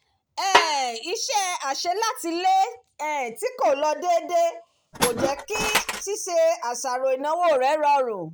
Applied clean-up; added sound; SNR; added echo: none; Snare drum + Tools; 2 dB; none.